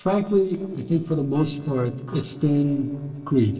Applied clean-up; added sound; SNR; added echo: neural separator model SepFormer DNS4.